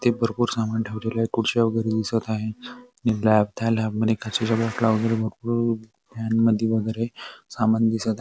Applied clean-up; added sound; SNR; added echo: none; Insect; 15 dB; none.